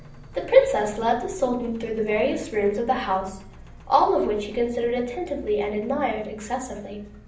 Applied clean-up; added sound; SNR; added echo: none; Engine; 19 dB; reverberation time 0.6 s.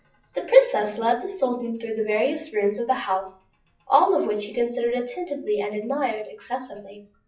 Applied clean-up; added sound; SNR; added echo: classical method WPE with log-MMSE.